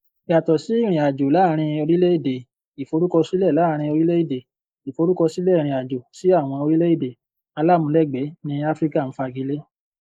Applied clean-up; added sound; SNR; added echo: neural mask model Resemble Enhance denoiser.